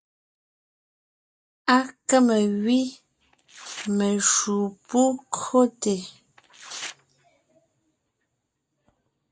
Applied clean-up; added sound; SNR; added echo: neural mask model DeepFilterNet 3.